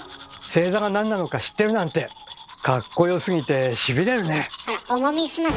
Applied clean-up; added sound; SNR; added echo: none; Domestic sounds, home sounds; 17 dB; none.